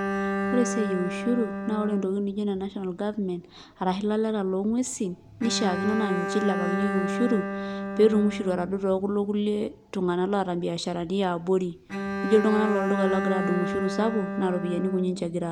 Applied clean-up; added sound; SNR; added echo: none; Bowed string instrument; 5 dB; none.